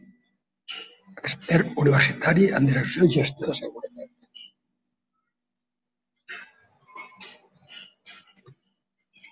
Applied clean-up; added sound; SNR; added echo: none; none; none; none.